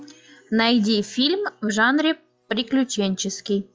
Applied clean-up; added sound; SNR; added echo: classical method log-MMSE.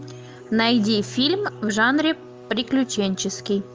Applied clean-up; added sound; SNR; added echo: none; Bowed string instrument; 17 dB; none.